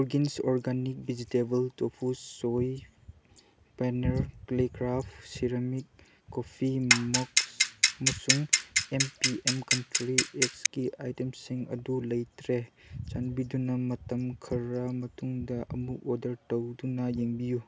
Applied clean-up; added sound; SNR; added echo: none; Clock; -4 dB; none.